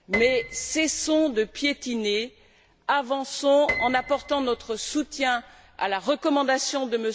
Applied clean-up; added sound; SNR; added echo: none; Piano; 11 dB; none.